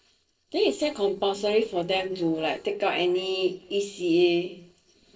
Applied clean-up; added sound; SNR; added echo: neural separator model SepFormer DNS4.